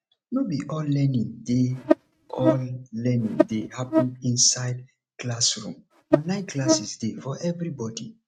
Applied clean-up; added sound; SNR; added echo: neural mask model RNNoise.